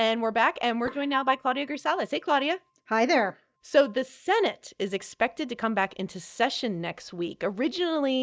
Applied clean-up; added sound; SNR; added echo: neural mask model DeepFilterNet 3.